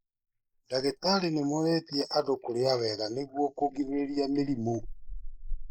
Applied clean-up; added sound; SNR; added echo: neural mask model Resemble Enhance denoiser.